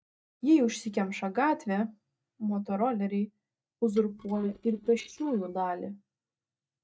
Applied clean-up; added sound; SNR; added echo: neural mask model DeepFilterNet 3.